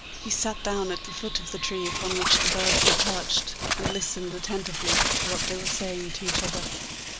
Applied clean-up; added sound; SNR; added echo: none; Bird; -2 dB; none.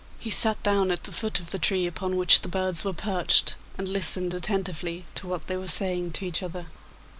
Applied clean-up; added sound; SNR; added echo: none; none; none; none.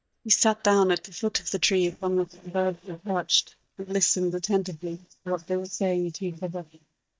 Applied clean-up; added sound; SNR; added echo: neural mask model DeepFilterNet 3.